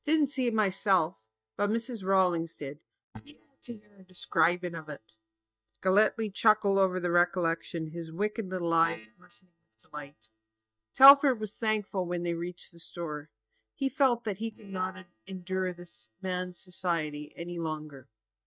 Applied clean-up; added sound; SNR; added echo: neural mask model DeepFilterNet 3.